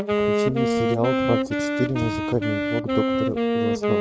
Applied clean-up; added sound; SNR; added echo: none; Wind instrument, woodwind instrument; -4 dB; none.